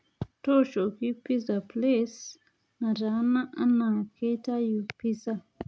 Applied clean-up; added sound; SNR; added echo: none; none; none; none.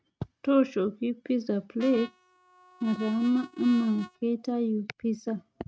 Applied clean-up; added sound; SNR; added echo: neural mask model RNNoise.